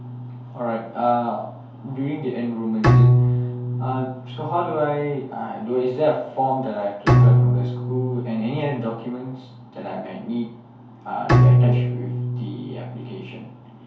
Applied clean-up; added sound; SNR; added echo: none; Bowed string instrument; -4 dB; reverberation time 2.4 s.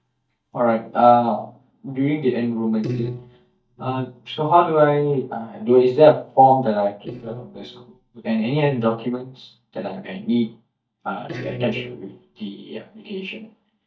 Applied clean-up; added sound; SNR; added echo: neural mask model DeepFilterNet 3.